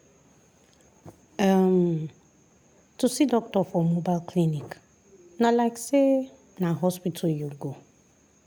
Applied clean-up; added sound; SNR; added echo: none; none; none; none.